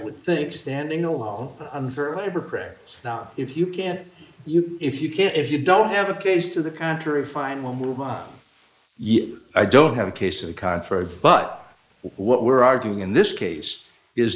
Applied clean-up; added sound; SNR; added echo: neural mask model Resemble Enhance denoiser.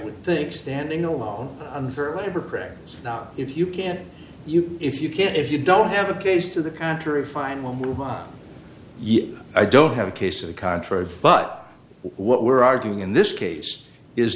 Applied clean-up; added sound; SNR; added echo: none; none; none; none.